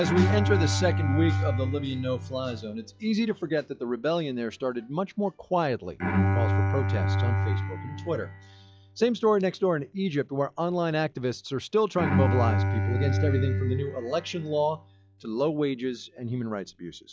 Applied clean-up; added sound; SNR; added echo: classical method log-MMSE.